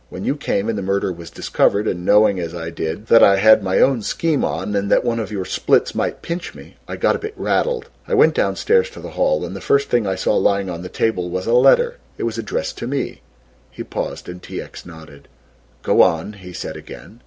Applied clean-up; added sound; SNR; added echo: none; none; none; none.